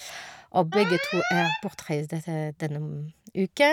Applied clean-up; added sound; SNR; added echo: none; Alarm; 5 dB; none.